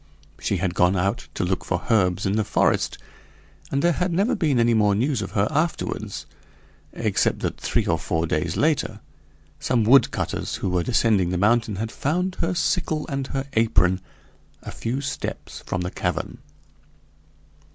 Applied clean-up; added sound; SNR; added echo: none; none; none; none.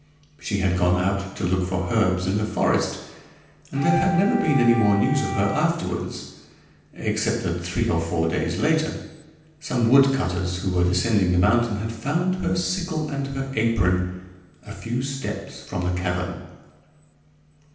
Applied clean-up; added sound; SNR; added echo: none; Wind instrument, woodwind instrument; 7 dB; reverberation time 0.9 s.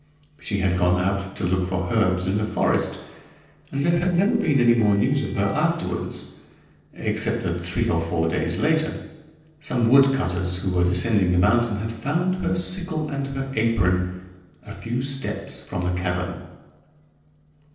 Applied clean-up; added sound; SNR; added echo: neural separator model SepFormer DNS4.